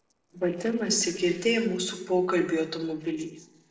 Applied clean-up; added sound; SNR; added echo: neural separator model SepFormer DNS4.